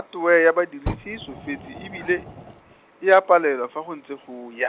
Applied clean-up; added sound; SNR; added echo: none; Fire; 14 dB; none.